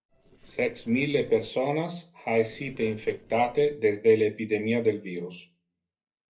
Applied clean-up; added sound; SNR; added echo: neural separator model SepFormer DNS4.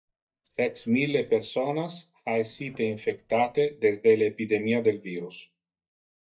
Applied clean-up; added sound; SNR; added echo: neural mask model DeepFilterNet 3.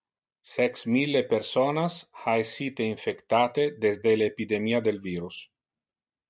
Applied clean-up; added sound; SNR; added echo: none; none; none; none.